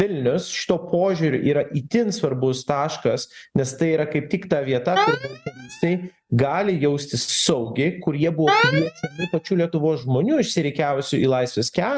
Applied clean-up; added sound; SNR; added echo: neural mask model RNNoise.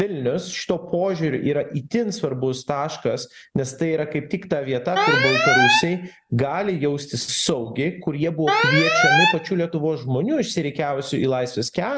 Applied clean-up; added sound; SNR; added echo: none; Alarm; -3 dB; none.